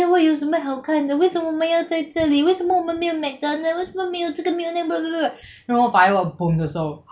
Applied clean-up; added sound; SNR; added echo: none; none; none; none.